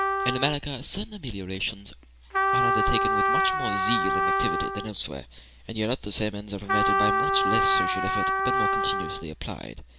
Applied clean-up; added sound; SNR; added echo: none; Trumpet; -3 dB; none.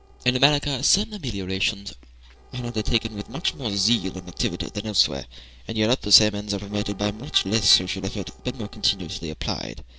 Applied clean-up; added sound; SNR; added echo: neural separator model SepFormer DNS4.